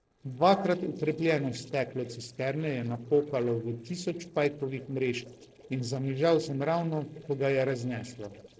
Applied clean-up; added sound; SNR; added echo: neural separator model SepFormer DNS4.